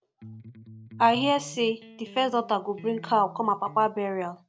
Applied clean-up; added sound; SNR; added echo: none; Electric guitar; 18 dB; none.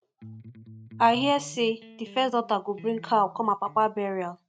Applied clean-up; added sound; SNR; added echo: neural mask model RNNoise.